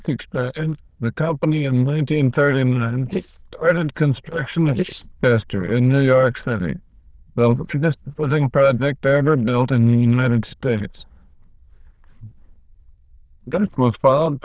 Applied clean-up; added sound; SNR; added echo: neural diffusion model UNIVERSE++.